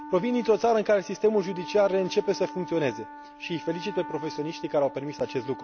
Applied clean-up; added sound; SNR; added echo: none; Wind instrument, woodwind instrument; 14 dB; none.